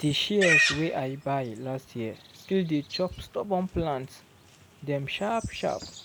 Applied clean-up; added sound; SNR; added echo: none; Livestock, farm animals, working animals; 4 dB; none.